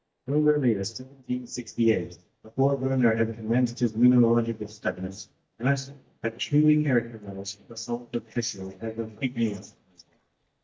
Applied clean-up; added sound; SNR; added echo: neural mask model DeepFilterNet 3.